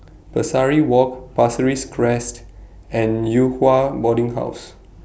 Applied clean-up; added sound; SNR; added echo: none; none; none; none.